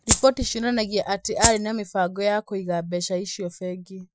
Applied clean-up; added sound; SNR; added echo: classical method Wiener filter.